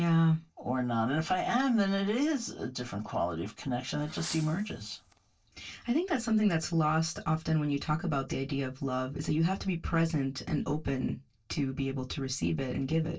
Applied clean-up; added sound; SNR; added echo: neural separator model SepFormer DNS4.